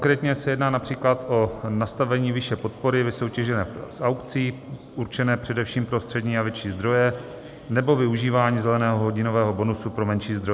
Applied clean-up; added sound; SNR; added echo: none; none; none; none.